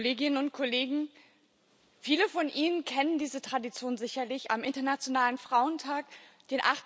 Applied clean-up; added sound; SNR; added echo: none; none; none; none.